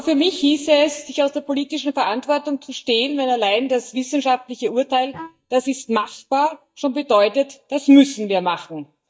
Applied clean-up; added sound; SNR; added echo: neural mask model DeepFilterNet 3.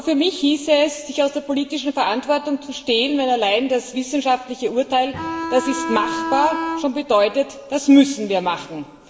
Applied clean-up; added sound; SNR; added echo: none; Bowed string instrument; 5 dB; reverberation time 2.0 s.